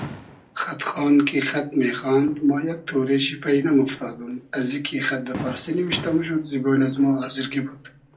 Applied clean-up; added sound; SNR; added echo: none; Fireworks; 18 dB; reverberation time 0.2 s.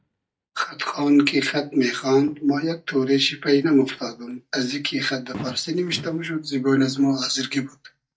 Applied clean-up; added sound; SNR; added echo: neural mask model DeepFilterNet 3.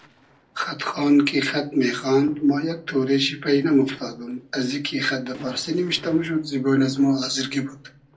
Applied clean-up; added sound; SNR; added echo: neural separator model SepFormer DNS4.